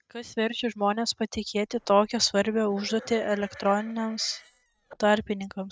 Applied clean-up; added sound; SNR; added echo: neural mask model RNNoise.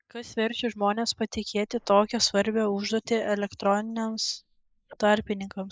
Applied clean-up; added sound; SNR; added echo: neural mask model Resemble Enhance denoiser.